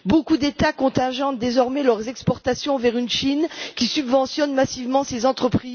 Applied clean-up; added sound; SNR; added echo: none; none; none; none.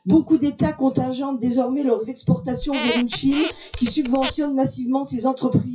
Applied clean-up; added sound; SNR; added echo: classical method WPE with log-MMSE.